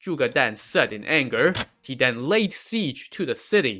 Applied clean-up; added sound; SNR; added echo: neural mask model RNNoise.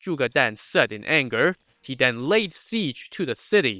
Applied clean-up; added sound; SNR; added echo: neural separator model SepFormer WHAM!.